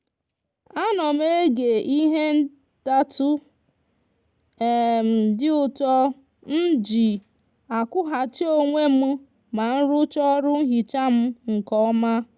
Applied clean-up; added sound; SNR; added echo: none; none; none; none.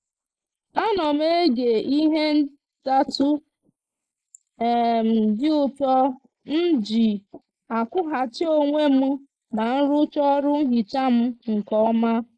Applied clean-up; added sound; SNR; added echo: neural mask model Resemble Enhance denoiser.